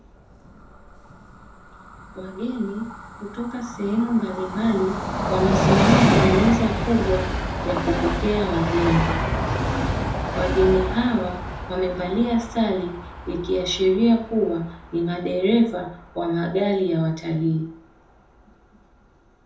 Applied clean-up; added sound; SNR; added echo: none; Train; 3 dB; reverberation time 0.5 s.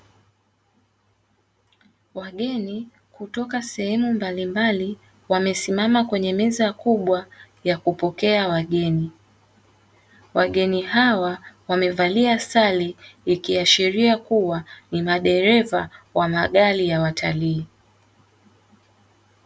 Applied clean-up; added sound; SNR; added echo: none; none; none; none.